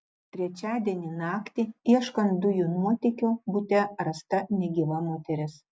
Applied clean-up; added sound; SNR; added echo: none; none; none; none.